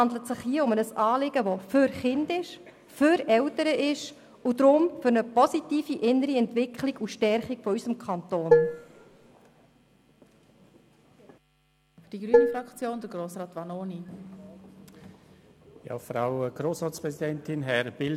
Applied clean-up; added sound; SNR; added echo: none; Dishes, pots, and pans; -4 dB; none.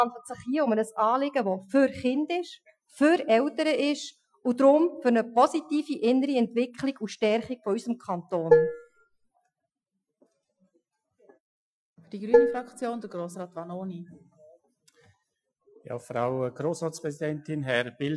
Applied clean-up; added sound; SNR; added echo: classical method Wiener filter.